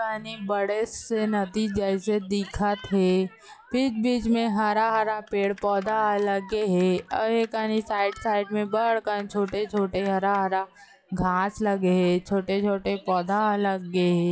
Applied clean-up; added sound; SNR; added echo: classical method log-MMSE.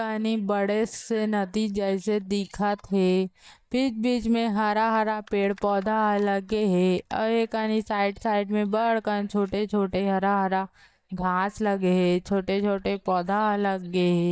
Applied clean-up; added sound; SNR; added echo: neural mask model DeepFilterNet 3.